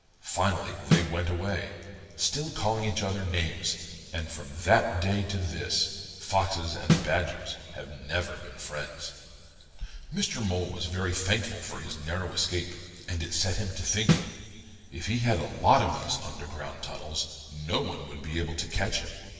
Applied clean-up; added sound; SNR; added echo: none; Snare drum; -1 dB; reverberation time 2.9 s.